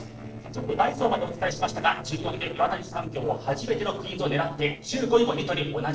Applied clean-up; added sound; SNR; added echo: neural separator model SepFormer DNS4.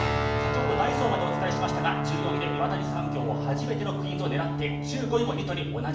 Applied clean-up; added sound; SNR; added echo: none; Guitar; -1 dB; reverberation time 0.6 s.